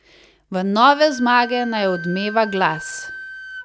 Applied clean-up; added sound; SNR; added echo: none; Wind instrument, woodwind instrument; 14 dB; none.